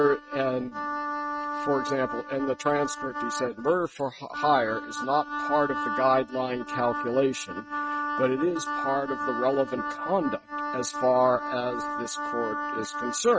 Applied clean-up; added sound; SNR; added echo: neural mask model RNNoise.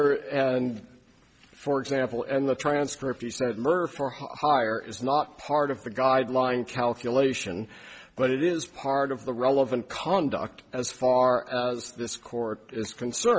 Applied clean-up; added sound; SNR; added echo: none; none; none; none.